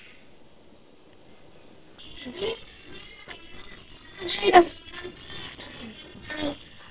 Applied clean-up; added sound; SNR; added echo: neural separator model SepFormer WHAMR!.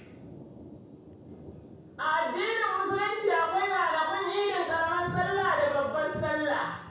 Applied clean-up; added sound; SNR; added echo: none; Thunder; 20 dB; reverberation time 0.7 s.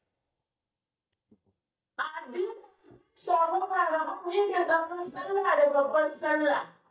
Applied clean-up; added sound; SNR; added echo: neural mask model DeepFilterNet 3.